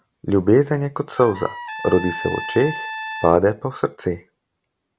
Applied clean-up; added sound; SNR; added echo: none; Trumpet; 12 dB; none.